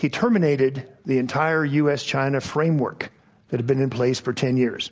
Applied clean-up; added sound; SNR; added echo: none; none; none; none.